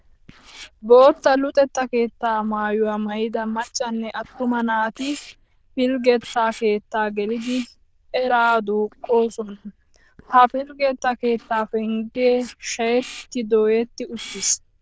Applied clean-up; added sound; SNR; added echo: neural diffusion model UNIVERSE++.